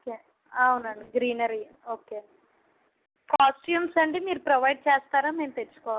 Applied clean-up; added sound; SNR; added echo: none; none; none; none.